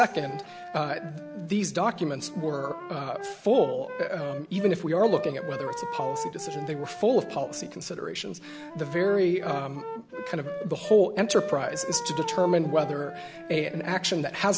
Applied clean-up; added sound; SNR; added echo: none; Wind instrument, woodwind instrument; 10 dB; none.